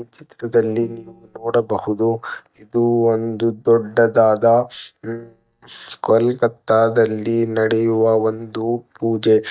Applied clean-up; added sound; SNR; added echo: neural mask model DeepFilterNet 3.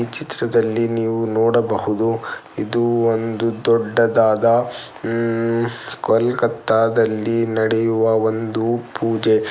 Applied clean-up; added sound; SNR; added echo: none; none; none; none.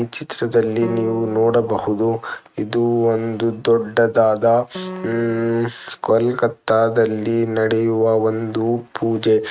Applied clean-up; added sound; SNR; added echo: neural mask model RNNoise.